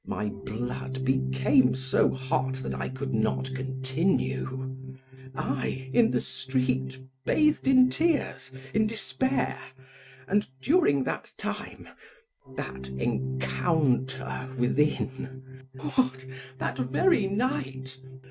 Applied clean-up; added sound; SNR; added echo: neural mask model RNNoise.